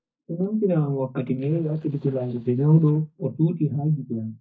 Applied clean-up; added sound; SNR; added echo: neural mask model DeepFilterNet 3.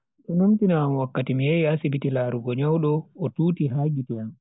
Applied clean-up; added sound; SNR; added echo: none; none; none; none.